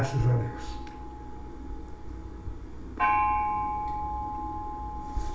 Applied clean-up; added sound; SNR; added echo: none; Gong; 0 dB; reverberation time 0.4 s.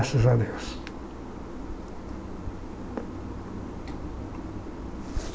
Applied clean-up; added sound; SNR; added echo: none; none; none; none.